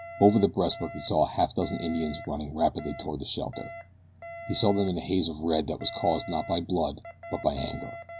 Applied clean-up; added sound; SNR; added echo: none; Alarm; 15 dB; none.